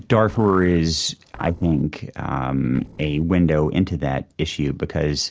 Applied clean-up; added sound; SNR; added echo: neural separator model SepFormer DNS4.